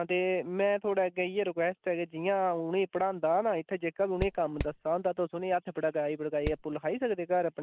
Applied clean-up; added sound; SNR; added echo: none; Hammer; 6 dB; none.